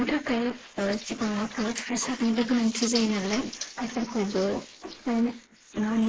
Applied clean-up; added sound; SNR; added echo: neural mask model Resemble Enhance denoiser.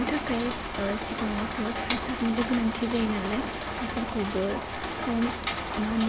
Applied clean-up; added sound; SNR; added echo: none; Rain; 1 dB; none.